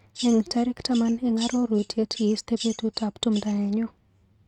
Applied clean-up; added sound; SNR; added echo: neural mask model RNNoise.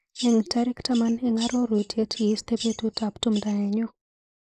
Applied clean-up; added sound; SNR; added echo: neural mask model Resemble Enhance denoiser.